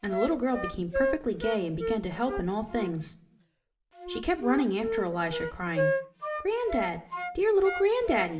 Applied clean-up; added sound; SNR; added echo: none; Wind instrument, woodwind instrument; 5 dB; reverberation time 0.5 s.